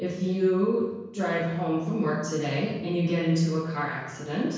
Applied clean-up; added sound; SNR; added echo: none; none; none; reverberation time 1.0 s.